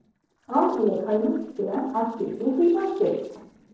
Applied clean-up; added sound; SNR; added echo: neural separator model SepFormer DNS4.